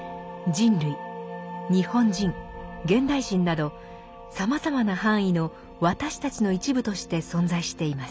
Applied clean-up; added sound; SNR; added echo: none; none; none; none.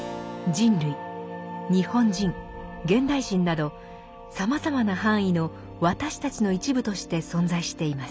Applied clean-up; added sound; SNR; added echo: none; Bowed string instrument + Keyboard (musical); 19 dB; none.